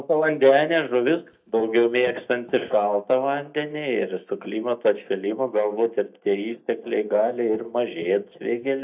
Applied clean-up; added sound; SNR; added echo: neural mask model DeepFilterNet 3.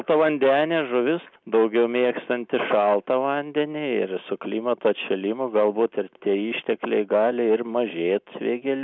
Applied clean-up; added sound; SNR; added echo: none; none; none; none.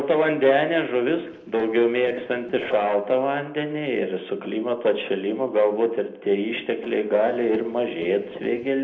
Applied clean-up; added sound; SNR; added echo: neural separator model SepFormer DNS4.